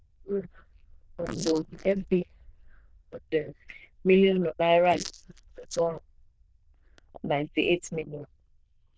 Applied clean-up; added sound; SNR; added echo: neural diffusion model UNIVERSE++.